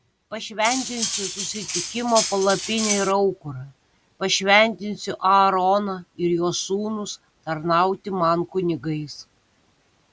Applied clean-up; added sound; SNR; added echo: none; Cutlery, silverware; 5 dB; none.